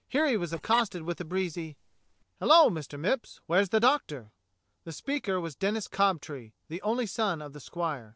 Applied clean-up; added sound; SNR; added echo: neural separator model SepFormer DNS4.